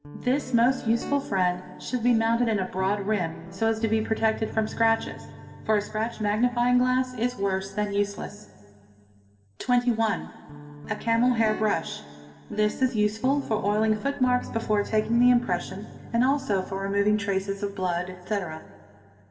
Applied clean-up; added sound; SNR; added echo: none; Guitar; 16 dB; reverberation time 2.1 s.